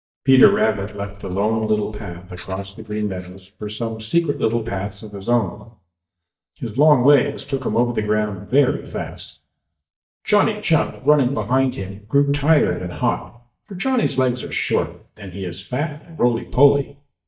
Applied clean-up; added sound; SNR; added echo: neural mask model DeepFilterNet 3.